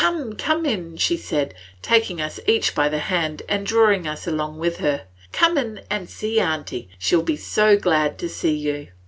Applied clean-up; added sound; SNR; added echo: none; none; none; none.